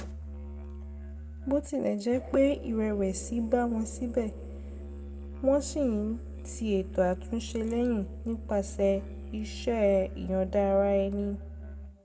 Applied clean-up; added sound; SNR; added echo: none; Musical instrument; 10 dB; reverberation time 0.8 s.